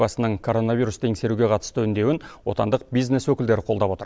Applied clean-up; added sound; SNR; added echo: none; none; none; none.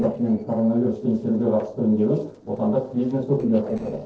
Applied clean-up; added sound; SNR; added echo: neural separator model SepFormer DNS4.